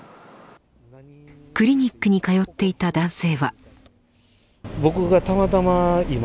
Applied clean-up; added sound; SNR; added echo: none; none; none; none.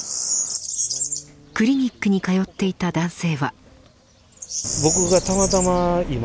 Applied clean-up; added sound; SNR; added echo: none; Bird vocalization, bird call, bird song; 6 dB; none.